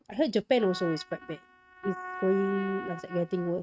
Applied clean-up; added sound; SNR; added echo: neural mask model RNNoise.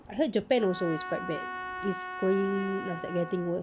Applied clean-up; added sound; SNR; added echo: none; Trumpet; 9 dB; none.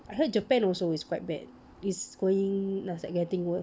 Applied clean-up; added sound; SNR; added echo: none; none; none; none.